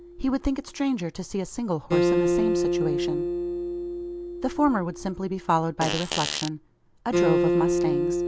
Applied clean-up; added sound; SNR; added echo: none; Fart + Acoustic guitar; -2 dB; none.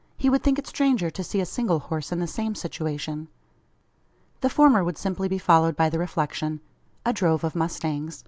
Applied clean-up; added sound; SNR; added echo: none; none; none; none.